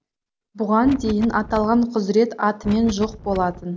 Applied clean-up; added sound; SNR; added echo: none; Wind; 13 dB; none.